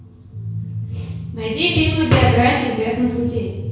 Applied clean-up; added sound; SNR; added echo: none; none; none; reverberation time 1.0 s.